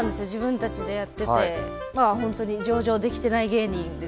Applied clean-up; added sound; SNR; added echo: none; none; none; none.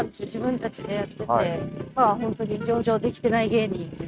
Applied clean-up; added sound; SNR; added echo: neural mask model RNNoise.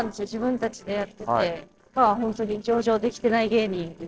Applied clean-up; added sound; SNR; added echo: neural separator model SepFormer DNS4.